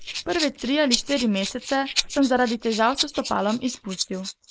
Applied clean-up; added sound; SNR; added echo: neural mask model Resemble Enhance denoiser.